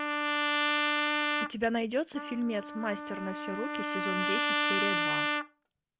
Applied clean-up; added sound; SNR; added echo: none; Trumpet; -4 dB; none.